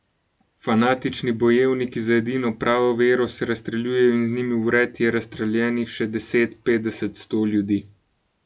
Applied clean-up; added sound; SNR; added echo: none; none; none; none.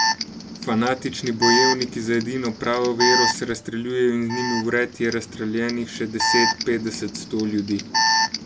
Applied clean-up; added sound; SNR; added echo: none; Alarm; 1 dB; none.